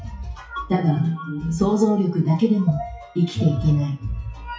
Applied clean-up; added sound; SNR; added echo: classical method WPE with log-MMSE.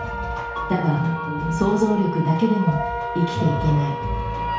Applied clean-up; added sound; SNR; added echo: none; Wind instrument, woodwind instrument; 7 dB; reverberation time 0.6 s.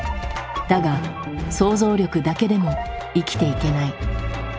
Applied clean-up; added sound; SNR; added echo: none; none; none; none.